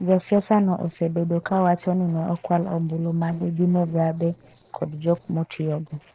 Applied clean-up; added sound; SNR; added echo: neural separator model SepFormer DNS4.